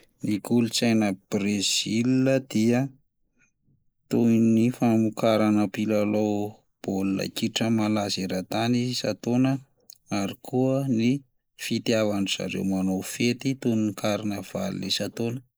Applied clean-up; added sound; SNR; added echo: neural mask model Resemble Enhance denoiser.